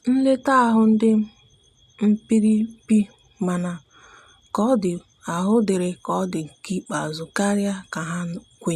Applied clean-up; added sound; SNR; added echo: none; none; none; none.